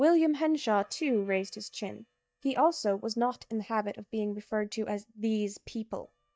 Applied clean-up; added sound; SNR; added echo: neural mask model DeepFilterNet 3.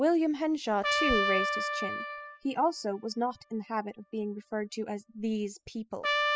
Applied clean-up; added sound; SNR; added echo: classical method spectral subtraction.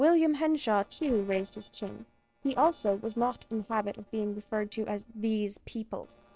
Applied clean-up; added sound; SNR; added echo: neural separator model SepFormer DNS4.